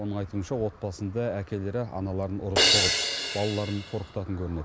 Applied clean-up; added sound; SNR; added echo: none; Crash cymbal; -4 dB; none.